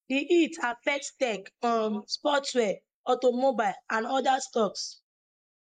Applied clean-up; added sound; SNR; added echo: neural mask model Resemble Enhance denoiser.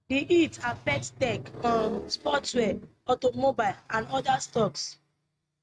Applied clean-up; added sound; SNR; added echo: neural mask model RNNoise.